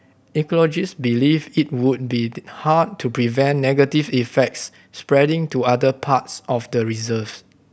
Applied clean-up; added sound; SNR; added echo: none; none; none; none.